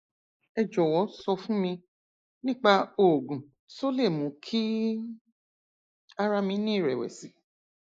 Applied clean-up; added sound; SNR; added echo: neural mask model Resemble Enhance denoiser.